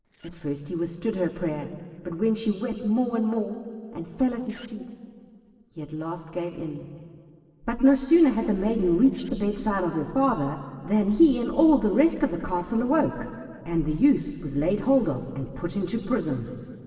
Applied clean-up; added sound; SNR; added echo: neural separator model SepFormer DNS4.